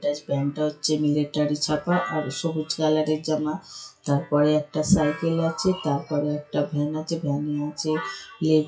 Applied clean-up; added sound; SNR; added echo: classical method WPE with log-MMSE.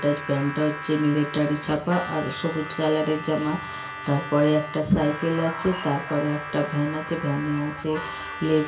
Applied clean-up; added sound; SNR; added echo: none; Harmonica; 11 dB; reverberation time 0.4 s.